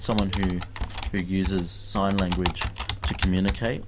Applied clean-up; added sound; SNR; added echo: none; Computer keyboard; 3 dB; none.